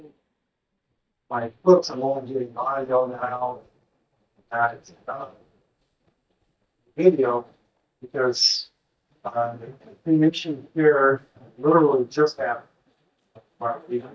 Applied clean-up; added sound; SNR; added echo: neural mask model DeepFilterNet 3.